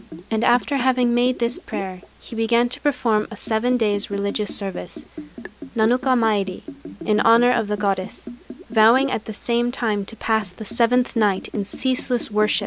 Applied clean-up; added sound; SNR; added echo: none; Liquid; 15 dB; none.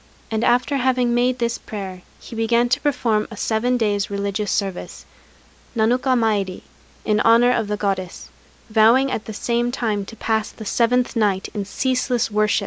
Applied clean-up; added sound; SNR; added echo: none; none; none; none.